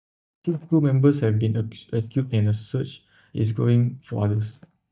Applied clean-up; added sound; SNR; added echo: neural mask model DeepFilterNet 3.